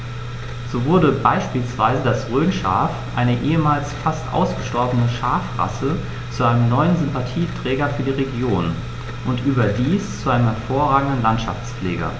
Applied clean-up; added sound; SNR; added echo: none; none; none; none.